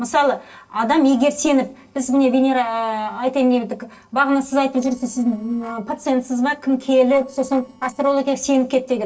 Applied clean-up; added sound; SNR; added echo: neural separator model SepFormer DNS4.